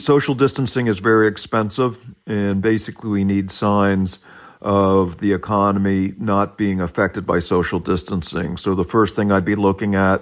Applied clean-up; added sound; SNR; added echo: none; none; none; none.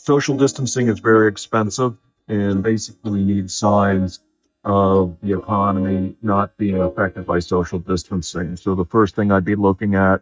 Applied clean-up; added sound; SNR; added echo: neural mask model DeepFilterNet 3.